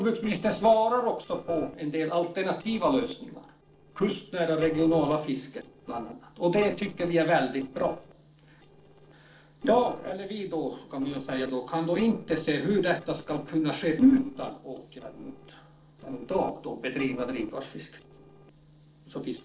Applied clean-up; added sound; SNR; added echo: neural separator model SepFormer DNS4.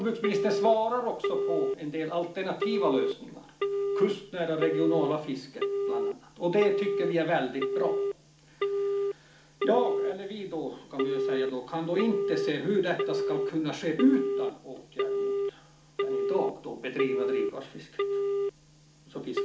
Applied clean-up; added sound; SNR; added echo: none; Telephone; 0 dB; reverberation time 0.4 s.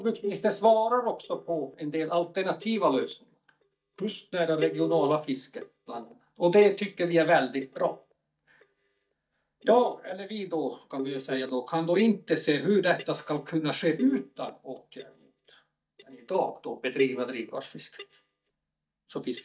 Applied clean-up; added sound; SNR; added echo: neural mask model DeepFilterNet 3.